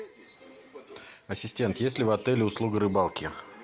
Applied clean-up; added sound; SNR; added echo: none; none; none; none.